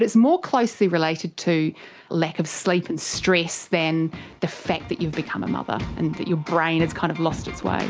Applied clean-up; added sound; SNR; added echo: none; none; none; none.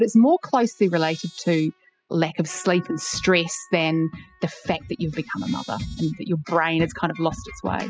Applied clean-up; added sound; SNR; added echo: classical method spectral subtraction.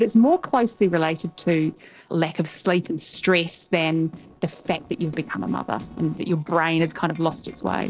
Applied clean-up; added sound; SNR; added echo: neural separator model SepFormer DNS4.